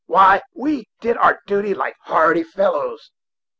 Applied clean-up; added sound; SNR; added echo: none; none; none; none.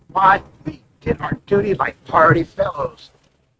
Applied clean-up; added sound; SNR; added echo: neural mask model RNNoise.